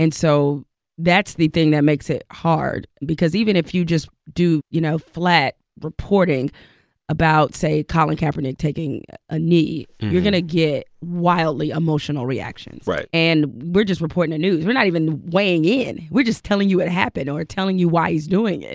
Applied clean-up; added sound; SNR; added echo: none; none; none; none.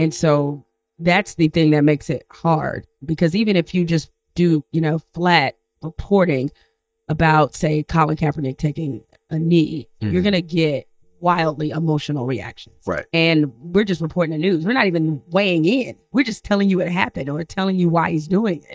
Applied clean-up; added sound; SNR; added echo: neural mask model DeepFilterNet 3.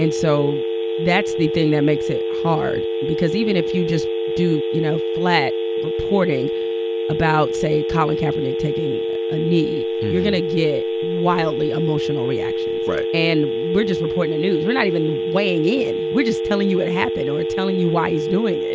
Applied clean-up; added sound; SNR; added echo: none; Telephone; 0 dB; none.